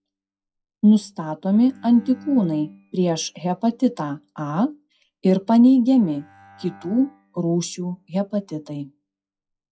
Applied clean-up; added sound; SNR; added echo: classical method WPE with log-MMSE.